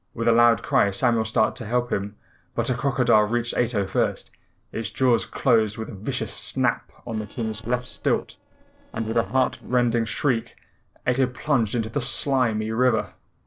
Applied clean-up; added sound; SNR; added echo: neural separator model SepFormer DNS4.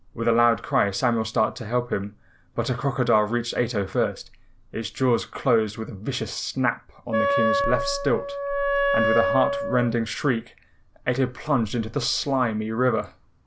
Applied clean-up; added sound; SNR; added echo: none; Wind instrument, woodwind instrument; 0 dB; none.